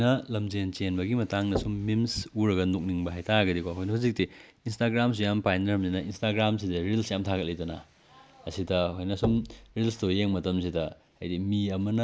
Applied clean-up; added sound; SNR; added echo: none; Knock; 12 dB; none.